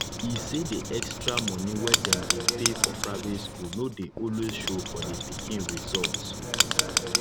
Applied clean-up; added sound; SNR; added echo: none; Writing; -4 dB; none.